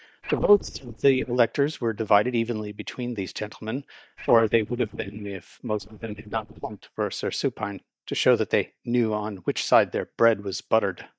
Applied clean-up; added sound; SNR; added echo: neural mask model DeepFilterNet 3.